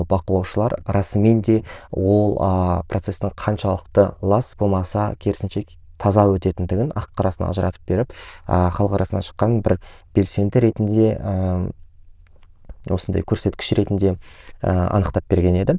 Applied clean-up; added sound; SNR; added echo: neural diffusion model UNIVERSE++.